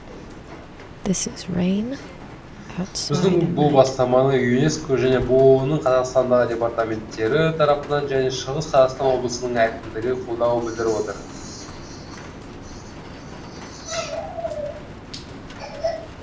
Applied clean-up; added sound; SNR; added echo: none; Rain; 10 dB; reverberation time 0.4 s.